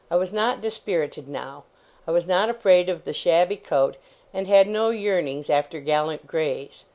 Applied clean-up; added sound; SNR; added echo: none; none; none; none.